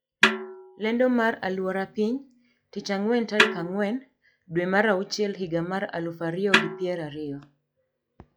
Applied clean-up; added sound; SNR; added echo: classical method log-MMSE.